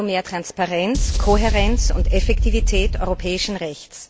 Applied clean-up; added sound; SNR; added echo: none; Boom; -5 dB; none.